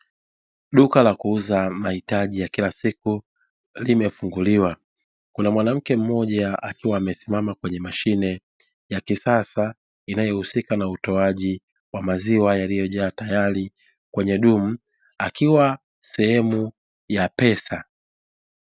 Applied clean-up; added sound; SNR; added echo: none; none; none; none.